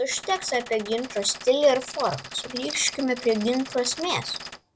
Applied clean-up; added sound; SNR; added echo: none; Rattle + Gunshot, gunfire; 13 dB; none.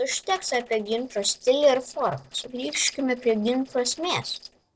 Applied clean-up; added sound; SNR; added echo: neural separator model SepFormer DNS4.